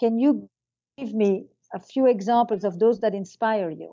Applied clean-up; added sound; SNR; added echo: neural mask model DeepFilterNet 3.